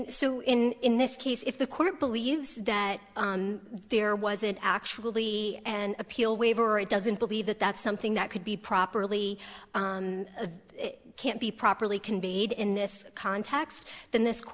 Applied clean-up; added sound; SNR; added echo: none; none; none; none.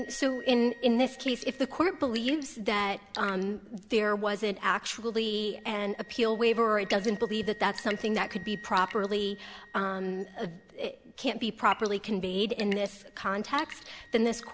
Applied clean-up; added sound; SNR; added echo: none; Drip / Sink (filling or washing) / Water tap, faucet / Water + Wind instrument, woodwind instrument; 18 dB; none.